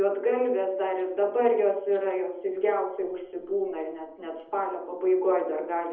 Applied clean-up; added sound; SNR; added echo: none; none; none; reverberation time 0.7 s.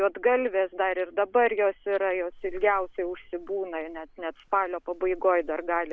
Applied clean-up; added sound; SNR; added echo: none; none; none; none.